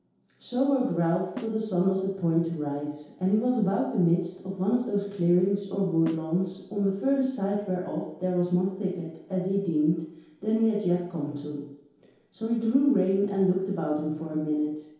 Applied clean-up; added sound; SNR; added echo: none; Snare drum; 19 dB; reverberation time 0.8 s.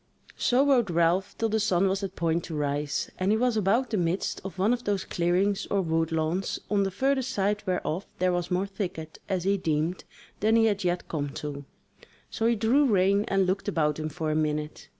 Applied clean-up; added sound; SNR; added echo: none; none; none; none.